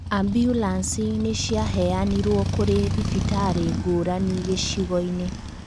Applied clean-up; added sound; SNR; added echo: none; Motorcycle; 3 dB; none.